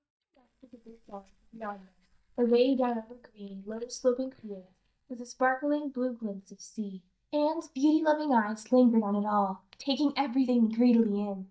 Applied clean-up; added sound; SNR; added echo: neural mask model DeepFilterNet 3.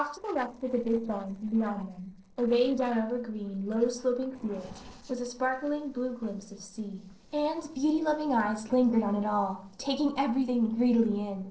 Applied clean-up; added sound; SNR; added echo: neural separator model SepFormer DNS4.